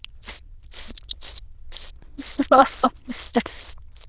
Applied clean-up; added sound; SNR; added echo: neural diffusion model UNIVERSE++.